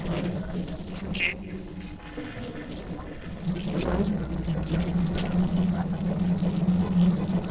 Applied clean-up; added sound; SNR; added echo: neural separator model SepFormer DNS4.